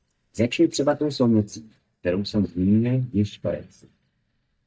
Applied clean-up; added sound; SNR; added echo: neural mask model DeepFilterNet 3.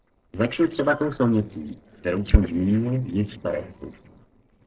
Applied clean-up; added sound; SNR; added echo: neural separator model SepFormer DNS4.